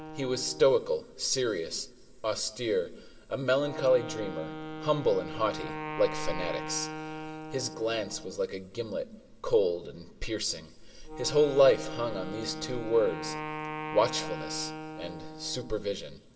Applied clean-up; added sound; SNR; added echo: none; Wind instrument, woodwind instrument; 11 dB; reverberation time 1.7 s.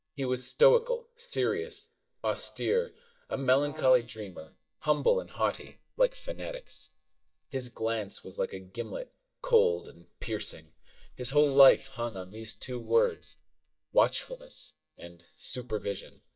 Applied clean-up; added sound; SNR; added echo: neural mask model DeepFilterNet 3.